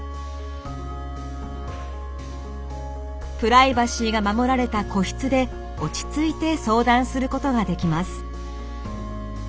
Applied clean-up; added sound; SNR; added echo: none; none; none; none.